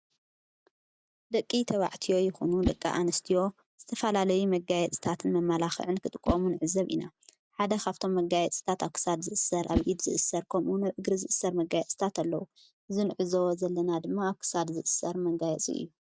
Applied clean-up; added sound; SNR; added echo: none; Whoosh, swoosh, swish; 9 dB; none.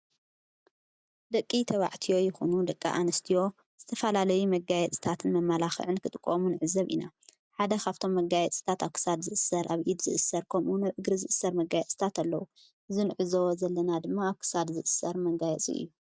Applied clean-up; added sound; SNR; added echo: none; none; none; none.